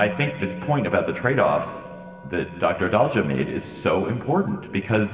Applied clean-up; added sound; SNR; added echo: none; Musical instrument; 15 dB; reverberation time 2.0 s.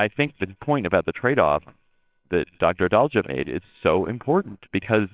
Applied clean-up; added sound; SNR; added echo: neural separator model SepFormer WHAMR!.